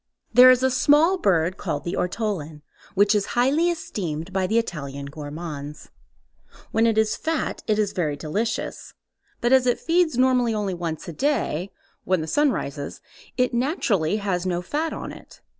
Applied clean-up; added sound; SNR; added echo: none; none; none; none.